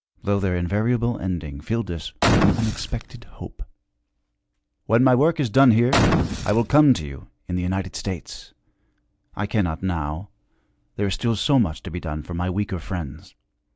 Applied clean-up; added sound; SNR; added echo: none; Boom; -1 dB; none.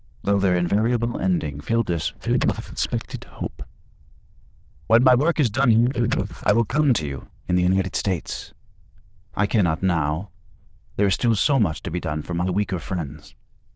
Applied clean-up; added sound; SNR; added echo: neural diffusion model UNIVERSE++.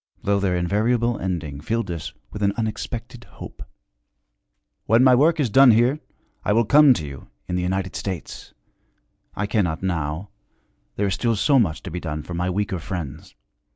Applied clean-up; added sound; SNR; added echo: none; none; none; none.